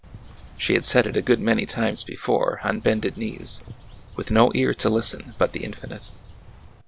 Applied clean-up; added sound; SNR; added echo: none; Bird; 18 dB; none.